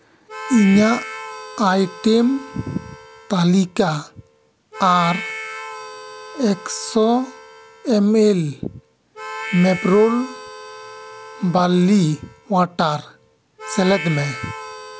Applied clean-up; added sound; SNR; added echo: none; Harmonica; 14 dB; none.